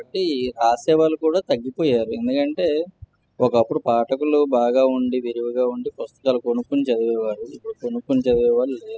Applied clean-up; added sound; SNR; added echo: classical method spectral subtraction.